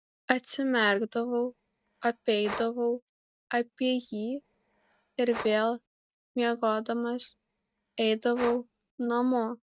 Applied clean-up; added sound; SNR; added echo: neural mask model RNNoise.